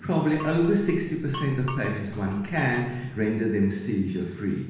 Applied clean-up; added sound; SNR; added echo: none; Glass; 14 dB; reverberation time 1.1 s.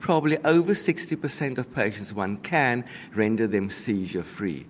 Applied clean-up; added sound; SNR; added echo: none; none; none; none.